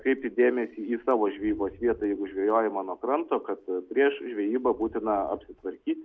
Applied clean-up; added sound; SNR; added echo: none; none; none; none.